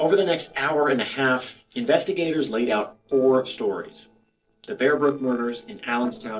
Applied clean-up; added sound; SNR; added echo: neural separator model SepFormer DNS4.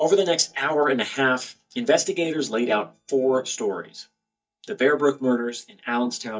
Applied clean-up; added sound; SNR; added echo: neural mask model DeepFilterNet 3.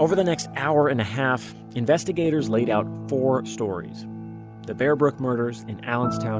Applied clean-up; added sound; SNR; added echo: none; none; none; none.